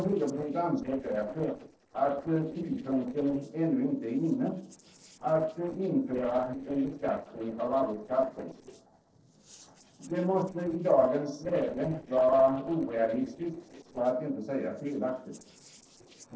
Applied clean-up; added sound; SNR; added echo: neural separator model SepFormer DNS4.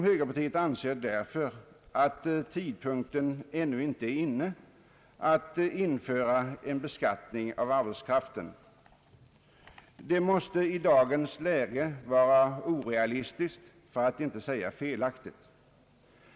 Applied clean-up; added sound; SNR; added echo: none; none; none; none.